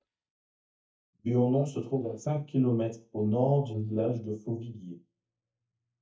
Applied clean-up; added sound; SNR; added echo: neural mask model DeepFilterNet 3.